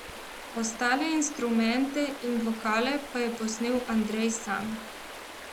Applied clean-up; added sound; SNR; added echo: none; Stream; 12 dB; none.